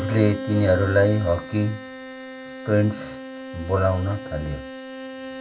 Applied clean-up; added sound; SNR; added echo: none; Bowed string instrument; 11 dB; reverberation time 0.2 s.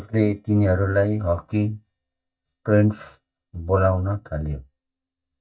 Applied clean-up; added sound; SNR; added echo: neural mask model DeepFilterNet 3.